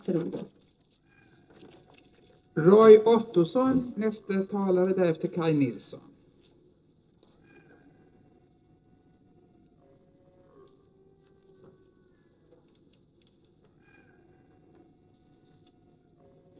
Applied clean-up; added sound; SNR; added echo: neural separator model SepFormer DNS4.